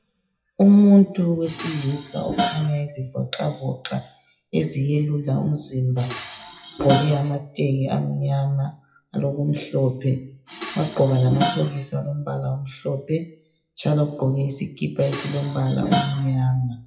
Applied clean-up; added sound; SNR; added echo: classical method WPE with log-MMSE.